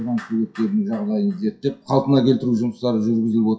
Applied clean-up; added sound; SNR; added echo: classical method WPE with log-MMSE.